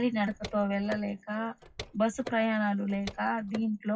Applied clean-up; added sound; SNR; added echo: classical method WPE with log-MMSE.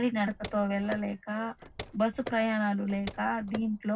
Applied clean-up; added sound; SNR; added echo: none; Car; 14 dB; reverberation time 0.4 s.